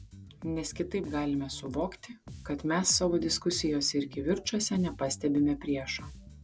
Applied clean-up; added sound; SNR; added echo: none; Bass guitar; 16 dB; none.